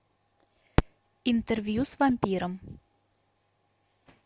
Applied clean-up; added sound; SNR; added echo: none; none; none; none.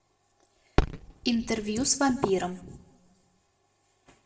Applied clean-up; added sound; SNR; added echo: none; none; none; reverberation time 0.7 s.